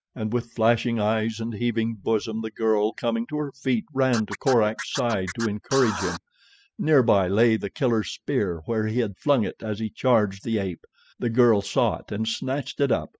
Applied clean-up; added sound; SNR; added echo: classical method spectral subtraction.